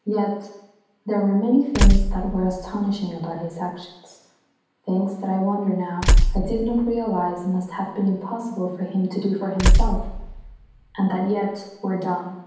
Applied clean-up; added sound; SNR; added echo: none; Tools; -3 dB; reverberation time 0.9 s.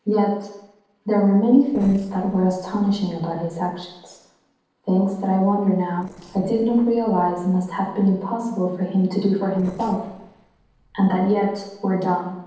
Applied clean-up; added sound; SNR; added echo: neural separator model SepFormer DNS4.